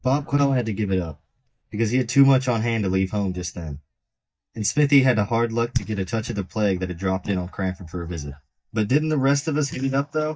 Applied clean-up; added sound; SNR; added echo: neural mask model DeepFilterNet 3.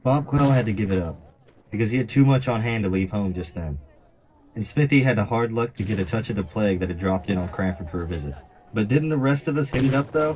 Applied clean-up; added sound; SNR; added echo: neural separator model SepFormer DNS4.